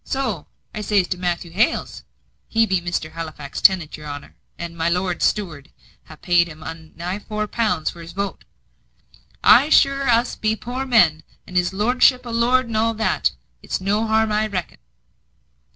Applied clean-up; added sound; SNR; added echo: none; none; none; none.